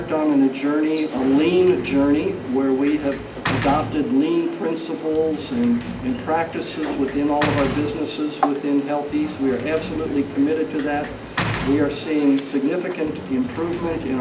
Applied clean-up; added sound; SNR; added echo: none; Sliding door / Slam; 12 dB; none.